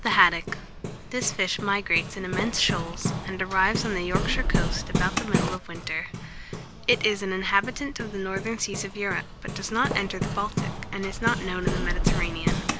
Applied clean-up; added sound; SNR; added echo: none; Hammer; 1 dB; none.